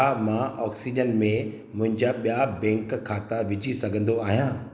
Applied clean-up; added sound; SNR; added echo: none; none; none; none.